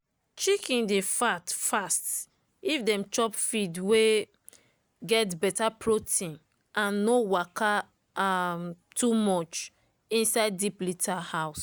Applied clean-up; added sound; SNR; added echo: none; none; none; none.